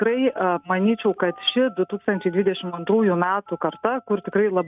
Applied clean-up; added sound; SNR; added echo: neural mask model RNNoise.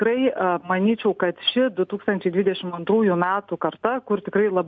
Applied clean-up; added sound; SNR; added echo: none; none; none; none.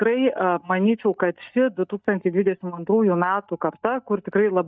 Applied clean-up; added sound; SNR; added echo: neural mask model DeepFilterNet 3.